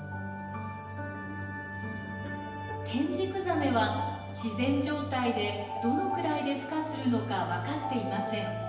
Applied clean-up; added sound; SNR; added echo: none; none; none; reverberation time 1.0 s.